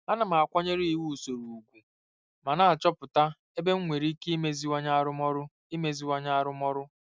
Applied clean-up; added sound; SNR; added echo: none; none; none; none.